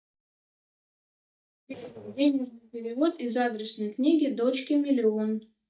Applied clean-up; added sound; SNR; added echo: neural mask model DeepFilterNet 3.